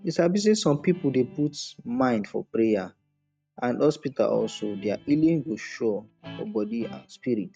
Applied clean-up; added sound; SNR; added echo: neural mask model RNNoise.